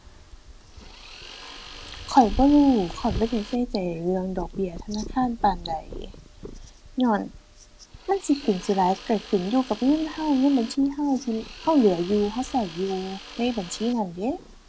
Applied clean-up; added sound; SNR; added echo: none; Purr + Tools; 14 dB; none.